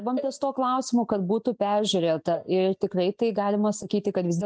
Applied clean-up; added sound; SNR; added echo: neural mask model DeepFilterNet 3.